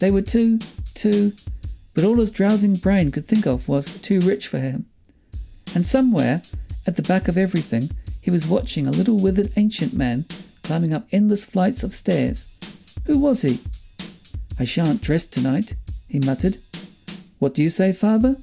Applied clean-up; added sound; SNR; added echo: none; Drum / Drum kit; 14 dB; none.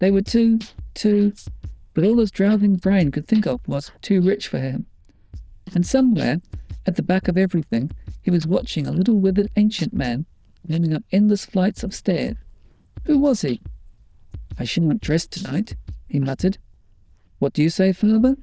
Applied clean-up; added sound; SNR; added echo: neural diffusion model UNIVERSE++.